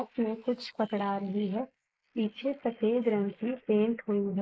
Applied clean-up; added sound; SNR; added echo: neural mask model Resemble Enhance denoiser.